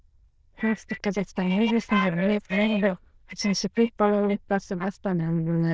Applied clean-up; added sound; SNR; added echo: neural diffusion model UNIVERSE++.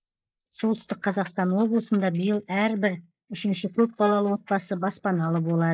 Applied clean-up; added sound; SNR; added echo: neural mask model Resemble Enhance denoiser.